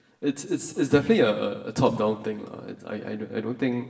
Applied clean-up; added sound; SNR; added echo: none; none; none; reverberation time 0.9 s.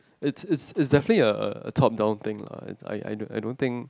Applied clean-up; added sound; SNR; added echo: none; none; none; none.